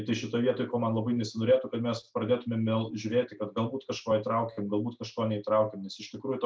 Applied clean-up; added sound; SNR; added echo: none; none; none; none.